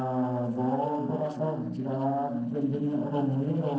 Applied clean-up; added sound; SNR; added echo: neural separator model SepFormer DNS4.